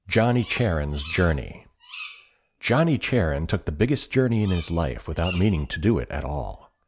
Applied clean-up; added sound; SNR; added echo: none; Bird vocalization, bird call, bird song; 20 dB; none.